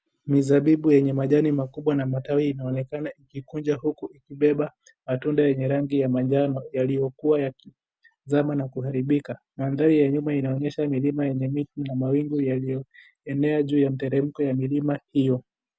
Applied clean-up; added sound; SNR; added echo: none; none; none; none.